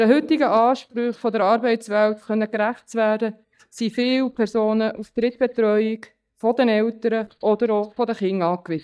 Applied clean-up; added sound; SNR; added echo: neural mask model DeepFilterNet 3.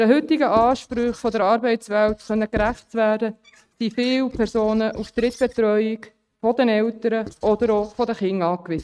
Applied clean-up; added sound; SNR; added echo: neural mask model RNNoise.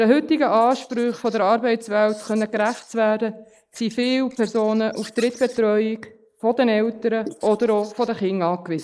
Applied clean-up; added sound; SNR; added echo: neural mask model Resemble Enhance denoiser.